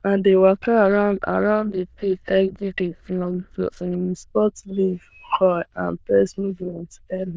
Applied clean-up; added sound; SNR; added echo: neural diffusion model UNIVERSE++.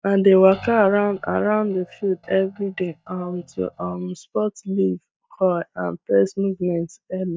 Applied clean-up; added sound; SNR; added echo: neural mask model DeepFilterNet 3.